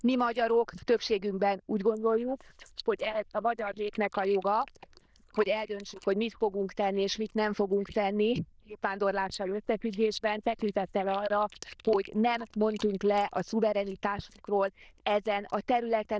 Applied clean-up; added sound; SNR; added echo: neural diffusion model UNIVERSE++.